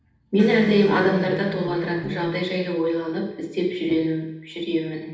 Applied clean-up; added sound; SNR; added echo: neural separator model SepFormer DNS4.